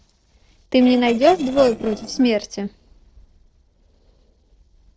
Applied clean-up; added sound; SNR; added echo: neural separator model SepFormer DNS4.